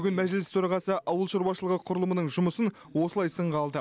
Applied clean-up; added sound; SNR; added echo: none; none; none; none.